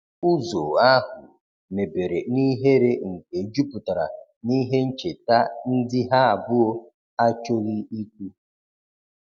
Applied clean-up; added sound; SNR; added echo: none; none; none; none.